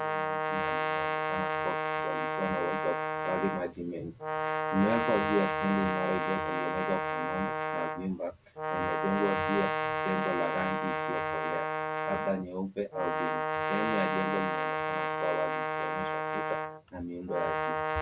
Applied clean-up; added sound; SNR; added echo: none; Brass instrument; -3 dB; none.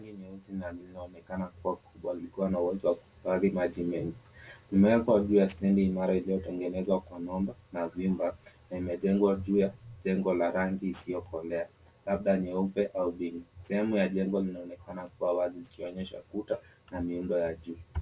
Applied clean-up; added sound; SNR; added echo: none; none; none; none.